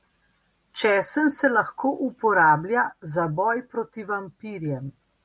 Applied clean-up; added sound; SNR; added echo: none; none; none; none.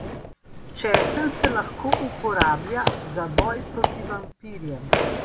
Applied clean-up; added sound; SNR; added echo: none; Squeak / Walk, footsteps; -2 dB; none.